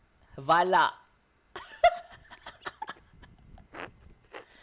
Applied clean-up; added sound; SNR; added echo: none; none; none; none.